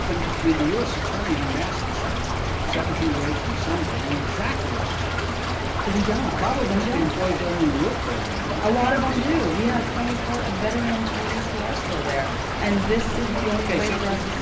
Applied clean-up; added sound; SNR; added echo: none; Stream / Trickle, dribble; 0 dB; reverberation time 0.3 s.